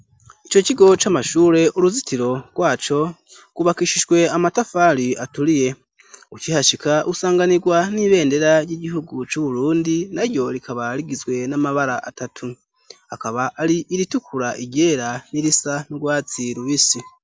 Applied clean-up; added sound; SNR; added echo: none; none; none; none.